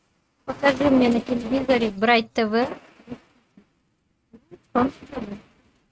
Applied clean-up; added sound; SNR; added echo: neural mask model RNNoise.